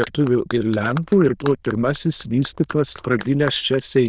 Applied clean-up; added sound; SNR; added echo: neural diffusion model UNIVERSE++.